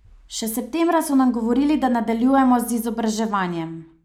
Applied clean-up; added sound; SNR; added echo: none; none; none; none.